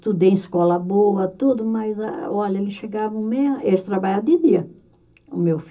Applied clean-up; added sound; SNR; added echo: none; none; none; reverberation time 0.2 s.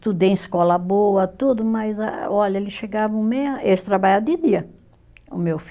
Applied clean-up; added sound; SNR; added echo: none; none; none; none.